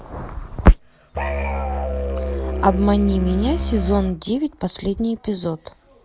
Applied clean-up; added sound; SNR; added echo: none; Musical instrument; 2 dB; none.